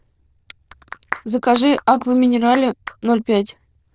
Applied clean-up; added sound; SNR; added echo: neural diffusion model UNIVERSE++.